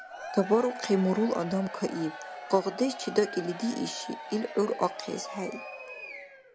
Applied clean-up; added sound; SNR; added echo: none; Crowd / Cheering; 11 dB; none.